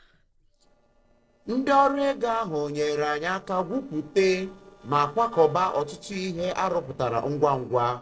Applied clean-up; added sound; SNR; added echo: neural separator model SepFormer DNS4.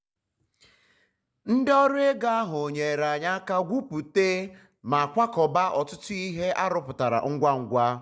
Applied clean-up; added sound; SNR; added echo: none; none; none; none.